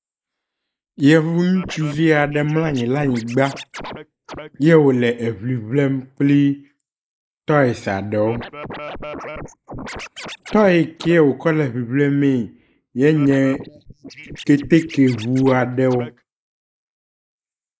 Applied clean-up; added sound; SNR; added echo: neural mask model Resemble Enhance denoiser.